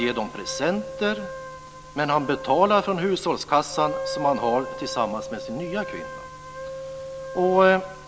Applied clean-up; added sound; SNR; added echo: none; Wind instrument, woodwind instrument; 11 dB; none.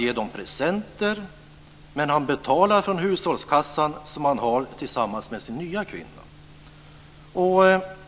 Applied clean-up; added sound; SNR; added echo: none; none; none; none.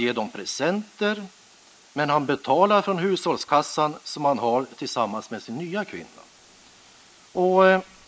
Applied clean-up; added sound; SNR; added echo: neural mask model Resemble Enhance denoiser.